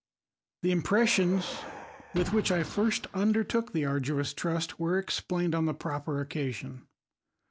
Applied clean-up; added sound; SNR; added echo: none; Car; 13 dB; none.